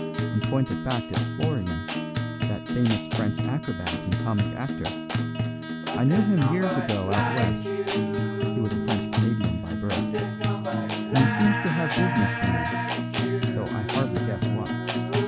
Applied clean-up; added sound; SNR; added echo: none; Guitar; -2 dB; none.